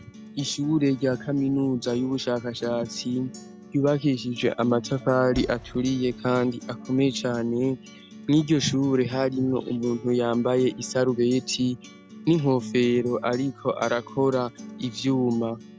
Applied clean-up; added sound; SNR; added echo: none; Fireworks + Acoustic guitar; 17 dB; none.